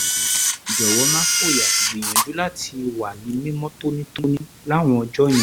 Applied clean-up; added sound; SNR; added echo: none; Camera; 0 dB; none.